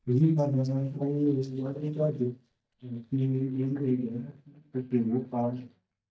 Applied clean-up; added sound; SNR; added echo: neural mask model DeepFilterNet 3.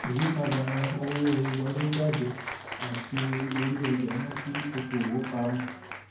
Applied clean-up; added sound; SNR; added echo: none; Cheering; 8 dB; reverberation time 0.9 s.